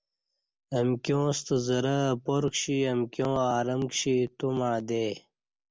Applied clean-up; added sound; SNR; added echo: none; none; none; none.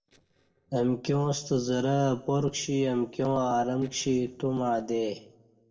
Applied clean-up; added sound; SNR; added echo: neural separator model SepFormer DNS4.